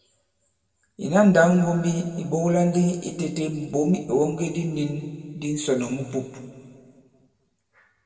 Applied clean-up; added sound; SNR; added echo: none; none; none; reverberation time 1.9 s.